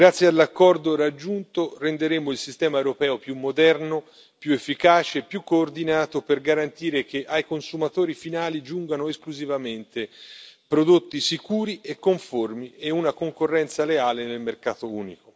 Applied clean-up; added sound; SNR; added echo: none; none; none; none.